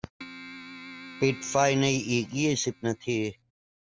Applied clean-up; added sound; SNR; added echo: none; Keyboard (musical); 17 dB; none.